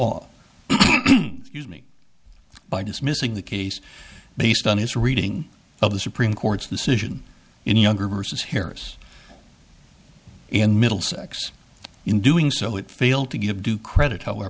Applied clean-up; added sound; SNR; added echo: none; none; none; none.